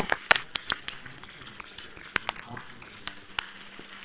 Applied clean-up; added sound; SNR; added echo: neural separator model SepFormer WHAMR!.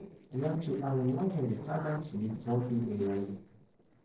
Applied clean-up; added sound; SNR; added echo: neural separator model SepFormer DNS4.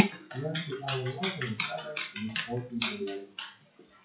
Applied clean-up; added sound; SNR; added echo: classical method WPE with log-MMSE.